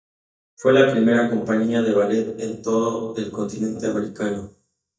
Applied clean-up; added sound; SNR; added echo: neural mask model DeepFilterNet 3.